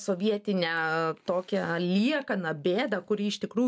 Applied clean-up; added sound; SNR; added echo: none; none; none; none.